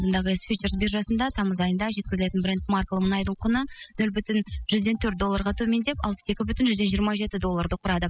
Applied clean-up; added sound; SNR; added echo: classical method spectral subtraction.